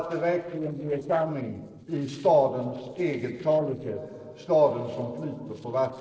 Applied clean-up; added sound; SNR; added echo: neural separator model SepFormer DNS4.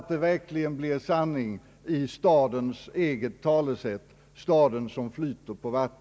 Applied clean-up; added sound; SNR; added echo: none; none; none; none.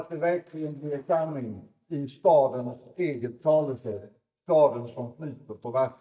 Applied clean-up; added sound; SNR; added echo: neural mask model DeepFilterNet 3.